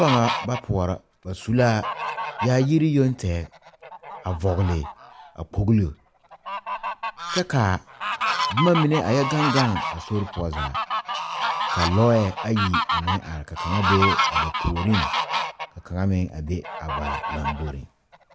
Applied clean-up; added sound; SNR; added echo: none; Fowl; 4 dB; none.